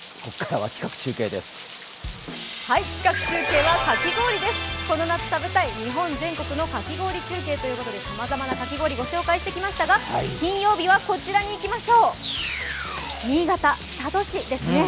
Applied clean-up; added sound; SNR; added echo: none; Rain; 17 dB; none.